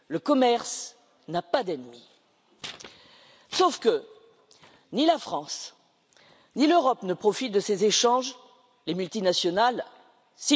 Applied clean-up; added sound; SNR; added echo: none; none; none; none.